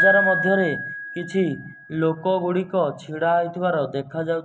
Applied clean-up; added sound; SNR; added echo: none; Piano; 5 dB; none.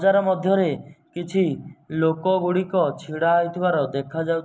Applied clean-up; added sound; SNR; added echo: none; none; none; none.